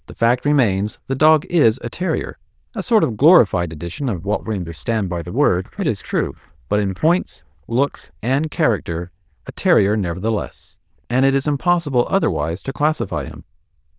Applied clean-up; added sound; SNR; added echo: neural diffusion model UNIVERSE++.